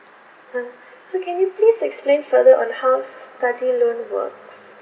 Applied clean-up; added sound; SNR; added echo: none; none; none; none.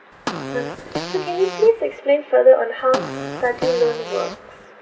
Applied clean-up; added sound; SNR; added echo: none; Fart; 10 dB; none.